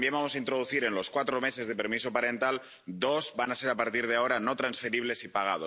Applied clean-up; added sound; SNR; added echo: none; none; none; none.